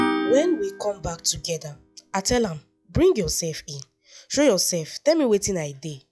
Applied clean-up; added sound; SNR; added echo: classical method log-MMSE.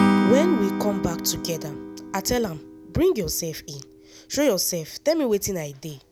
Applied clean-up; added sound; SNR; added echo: none; Acoustic guitar / Strum; 3 dB; none.